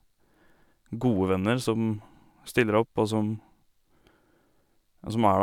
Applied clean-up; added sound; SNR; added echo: none; none; none; none.